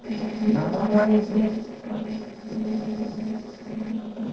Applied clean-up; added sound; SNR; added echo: neural separator model SepFormer DNS4.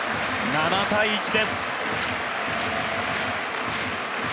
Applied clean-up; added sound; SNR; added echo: none; none; none; none.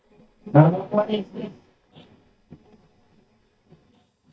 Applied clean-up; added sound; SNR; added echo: neural mask model DeepFilterNet 3.